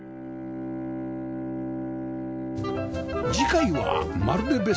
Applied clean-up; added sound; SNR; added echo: none; Bowed string instrument; 6 dB; none.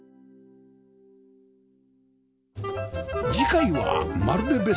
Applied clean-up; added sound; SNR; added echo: none; none; none; none.